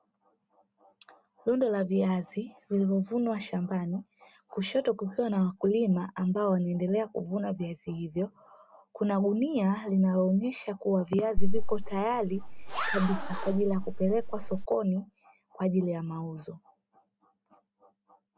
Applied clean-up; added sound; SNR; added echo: none; Zipper (clothing); -4 dB; none.